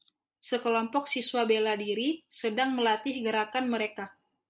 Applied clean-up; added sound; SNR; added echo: none; none; none; none.